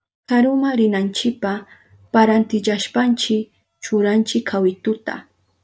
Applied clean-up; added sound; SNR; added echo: neural mask model DeepFilterNet 3.